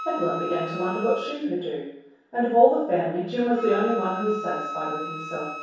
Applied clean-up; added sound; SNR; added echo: none; Wind instrument, woodwind instrument; 11 dB; reverberation time 0.7 s.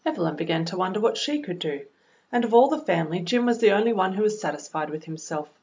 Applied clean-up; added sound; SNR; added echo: none; none; none; none.